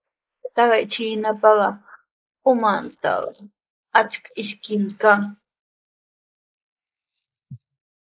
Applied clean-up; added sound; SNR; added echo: neural mask model Resemble Enhance denoiser.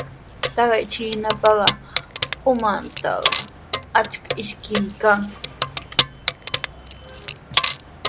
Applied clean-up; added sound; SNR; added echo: none; Keys jangling; 4 dB; none.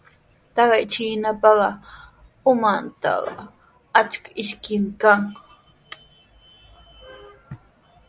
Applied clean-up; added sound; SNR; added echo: none; none; none; none.